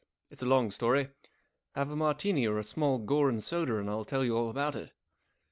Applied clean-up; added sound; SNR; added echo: none; none; none; none.